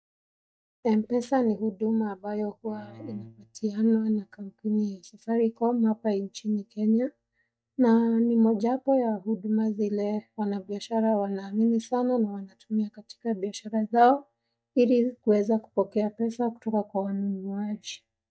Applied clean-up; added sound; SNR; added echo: neural mask model DeepFilterNet 3.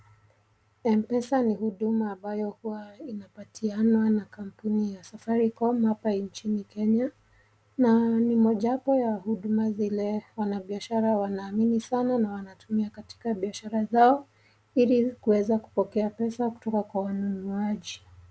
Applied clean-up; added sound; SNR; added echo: none; none; none; none.